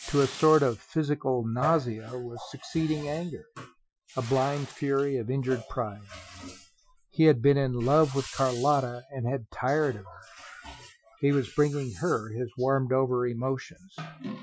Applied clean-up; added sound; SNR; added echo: classical method Wiener filter.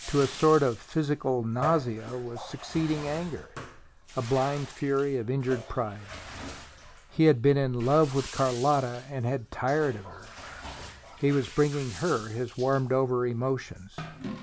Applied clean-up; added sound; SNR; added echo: none; Bathtub (filling or washing); 15 dB; none.